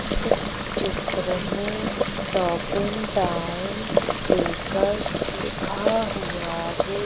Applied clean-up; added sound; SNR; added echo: none; Boiling; -3 dB; none.